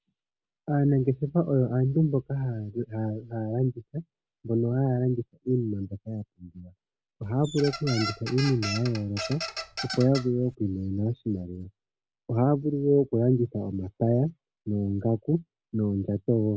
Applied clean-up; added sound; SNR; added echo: none; Squeak; 9 dB; none.